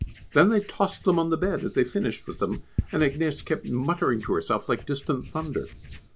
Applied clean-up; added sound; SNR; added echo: none; Writing; 13 dB; none.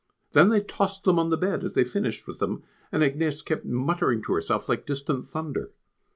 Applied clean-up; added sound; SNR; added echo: none; none; none; none.